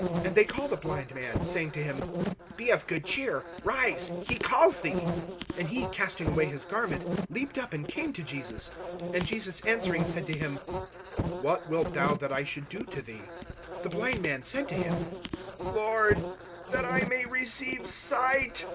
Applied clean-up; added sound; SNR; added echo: none; Insect; 5 dB; none.